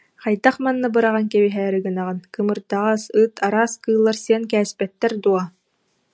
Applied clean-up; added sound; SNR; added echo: none; none; none; none.